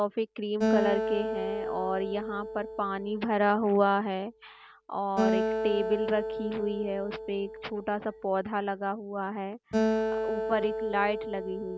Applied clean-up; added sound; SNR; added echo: none; Acoustic guitar; 2 dB; none.